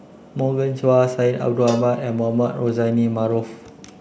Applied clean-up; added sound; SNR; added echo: none; Cowbell; 15 dB; none.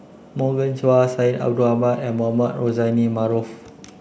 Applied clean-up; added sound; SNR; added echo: none; none; none; none.